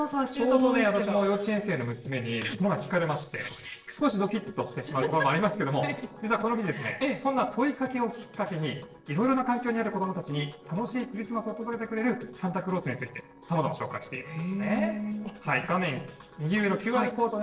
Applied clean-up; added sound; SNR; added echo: neural separator model SepFormer DNS4.